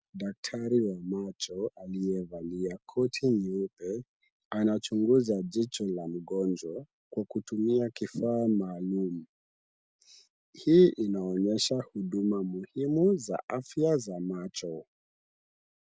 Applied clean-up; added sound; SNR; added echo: none; none; none; none.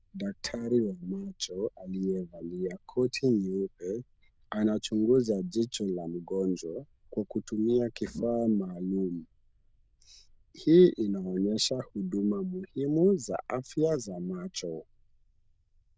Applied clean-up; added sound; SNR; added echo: neural diffusion model UNIVERSE++.